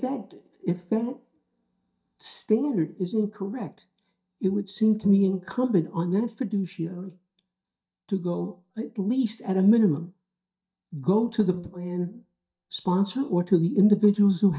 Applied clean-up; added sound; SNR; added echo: neural mask model DeepFilterNet 3.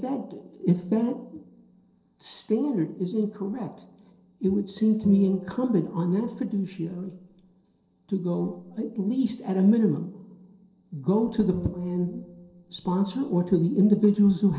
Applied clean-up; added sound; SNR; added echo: neural separator model SepFormer DNS4.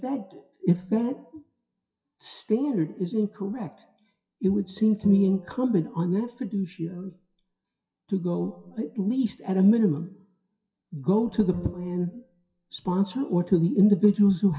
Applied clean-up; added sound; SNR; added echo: classical method WPE with log-MMSE.